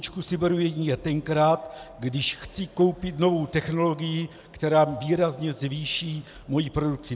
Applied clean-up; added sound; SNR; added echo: none; none; none; none.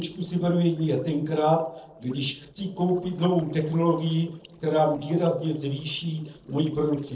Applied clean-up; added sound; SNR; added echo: neural separator model SepFormer DNS4.